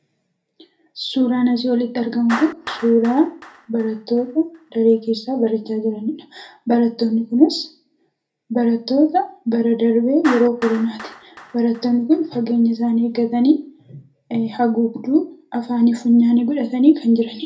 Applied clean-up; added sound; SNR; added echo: none; Clapping; 20 dB; reverberation time 0.3 s.